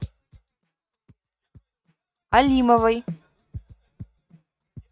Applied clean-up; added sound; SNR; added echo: neural mask model RNNoise.